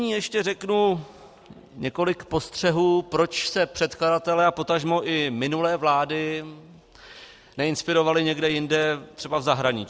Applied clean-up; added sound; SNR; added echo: none; none; none; none.